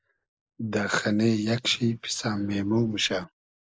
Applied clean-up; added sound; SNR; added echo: neural mask model Resemble Enhance denoiser.